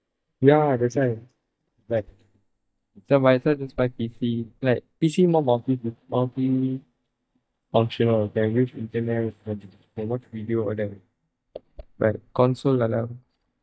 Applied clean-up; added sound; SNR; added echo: neural mask model DeepFilterNet 3.